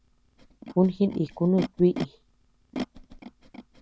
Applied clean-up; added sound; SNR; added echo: none; Animal; 11 dB; none.